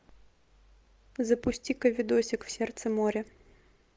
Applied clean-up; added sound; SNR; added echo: none; none; none; none.